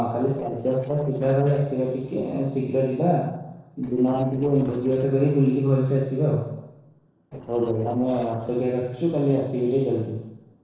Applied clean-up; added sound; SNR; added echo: neural separator model SepFormer DNS4.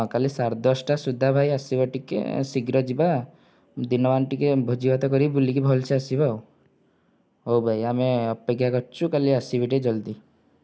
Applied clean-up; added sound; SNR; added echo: none; none; none; none.